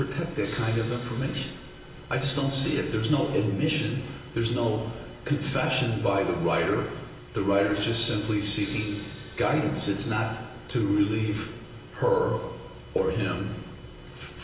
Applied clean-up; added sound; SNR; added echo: none; Gong; 17 dB; reverberation time 0.7 s.